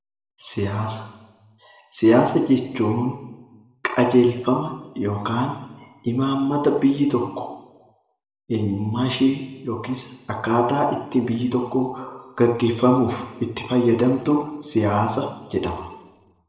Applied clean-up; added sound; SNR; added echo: none; none; none; reverberation time 1.0 s.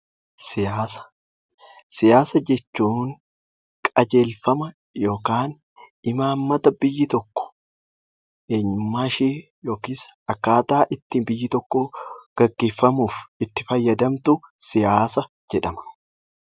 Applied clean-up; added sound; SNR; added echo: none; none; none; none.